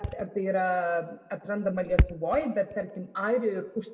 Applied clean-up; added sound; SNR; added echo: none; Thump, thud; 5 dB; reverberation time 1.0 s.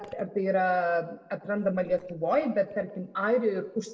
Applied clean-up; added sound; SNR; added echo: neural separator model SepFormer DNS4.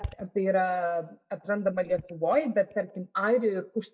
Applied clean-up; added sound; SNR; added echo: neural mask model DeepFilterNet 3.